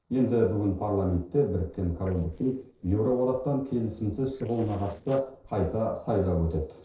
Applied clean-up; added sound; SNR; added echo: neural separator model SepFormer DNS4.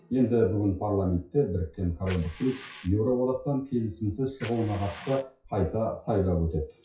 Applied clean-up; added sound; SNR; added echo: classical method WPE with log-MMSE.